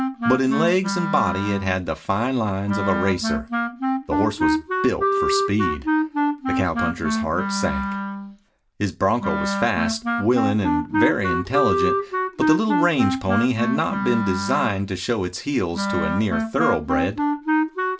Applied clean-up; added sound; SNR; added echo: none; Wind instrument, woodwind instrument; 0 dB; reverberation time 0.2 s.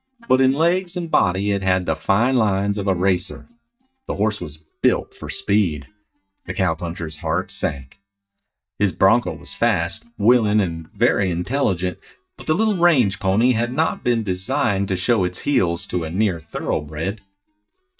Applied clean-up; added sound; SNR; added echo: neural mask model DeepFilterNet 3.